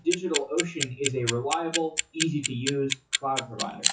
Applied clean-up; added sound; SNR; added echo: classical method WPE with log-MMSE.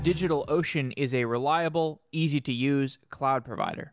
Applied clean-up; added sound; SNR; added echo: none; none; none; none.